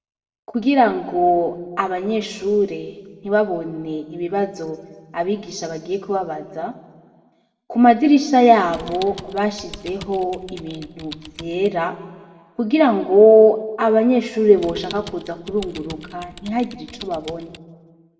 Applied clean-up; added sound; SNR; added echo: none; Typing; 19 dB; reverberation time 1.2 s.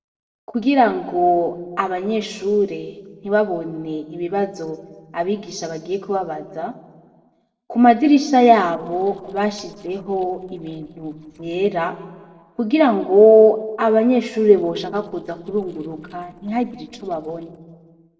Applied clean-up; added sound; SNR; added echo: neural separator model SepFormer DNS4.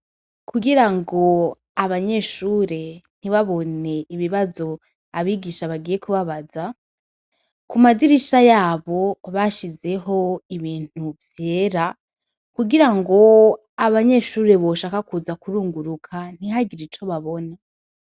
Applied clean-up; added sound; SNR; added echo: none; none; none; none.